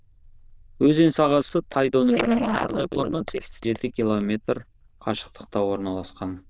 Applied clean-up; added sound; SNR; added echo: neural diffusion model UNIVERSE++.